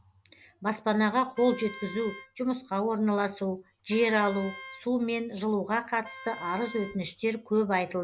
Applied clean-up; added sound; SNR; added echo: none; Wind instrument, woodwind instrument; 18 dB; none.